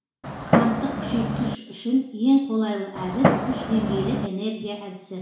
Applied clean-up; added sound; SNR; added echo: none; Fireworks; -1 dB; reverberation time 0.7 s.